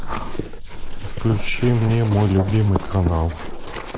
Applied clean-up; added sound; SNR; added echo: neural mask model Resemble Enhance denoiser.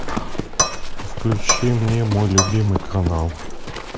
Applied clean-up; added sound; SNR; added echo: none; Cutlery, silverware / Dishes, pots, and pans + Livestock, farm animals, working animals; 2 dB; none.